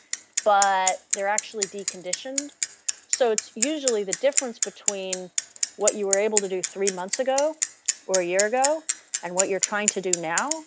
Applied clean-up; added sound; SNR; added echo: none; Bicycle; 2 dB; none.